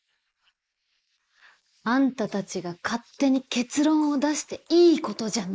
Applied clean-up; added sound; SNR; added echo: neural mask model Resemble Enhance denoiser.